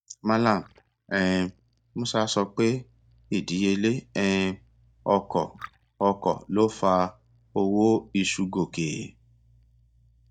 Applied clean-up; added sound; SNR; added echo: neural mask model DeepFilterNet 3.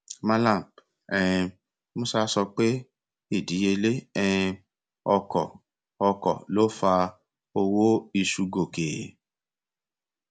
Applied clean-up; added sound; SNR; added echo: none; none; none; none.